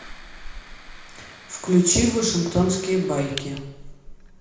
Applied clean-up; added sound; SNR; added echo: none; Fire; 16 dB; reverberation time 0.8 s.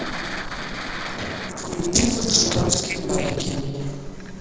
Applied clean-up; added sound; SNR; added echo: neural separator model SepFormer DNS4.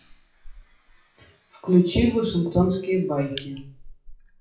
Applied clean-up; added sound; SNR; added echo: classical method WPE with log-MMSE.